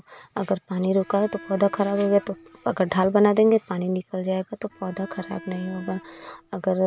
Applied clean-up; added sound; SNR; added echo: none; Bowed string instrument; 20 dB; none.